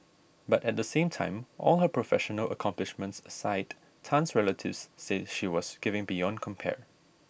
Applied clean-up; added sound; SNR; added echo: none; none; none; none.